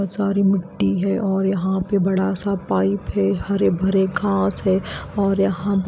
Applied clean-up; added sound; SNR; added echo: none; none; none; none.